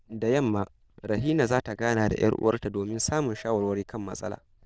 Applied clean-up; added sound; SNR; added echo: neural diffusion model UNIVERSE++.